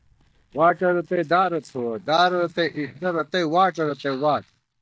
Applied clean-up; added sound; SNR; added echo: neural mask model DeepFilterNet 3.